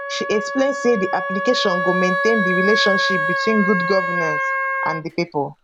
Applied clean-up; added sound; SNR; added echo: none; Wind instrument, woodwind instrument; 1 dB; none.